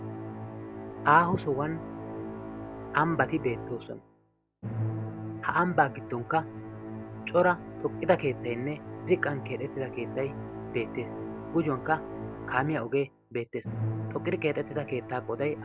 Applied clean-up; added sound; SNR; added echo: none; Musical instrument; 8 dB; none.